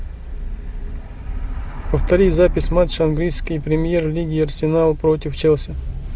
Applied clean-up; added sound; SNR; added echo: none; none; none; none.